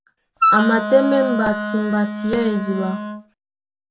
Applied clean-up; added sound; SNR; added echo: none; Wind instrument, woodwind instrument; 2 dB; reverberation time 0.2 s.